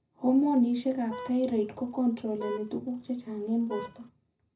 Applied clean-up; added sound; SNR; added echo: none; Vehicle horn, car horn, honking; 17 dB; reverberation time 0.4 s.